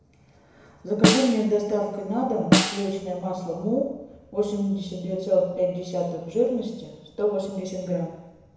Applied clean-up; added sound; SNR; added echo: none; Snare drum; -1 dB; reverberation time 1.0 s.